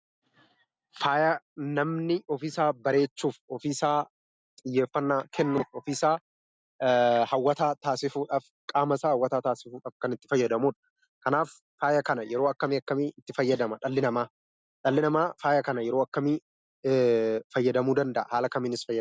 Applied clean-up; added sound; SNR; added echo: none; none; none; none.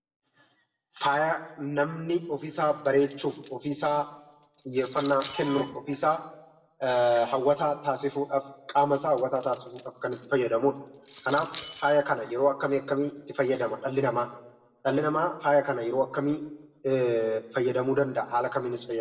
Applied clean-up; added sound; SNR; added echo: none; Cutlery, silverware; 12 dB; reverberation time 0.7 s.